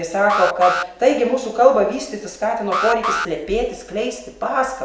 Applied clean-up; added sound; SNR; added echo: none; Alarm; 7 dB; none.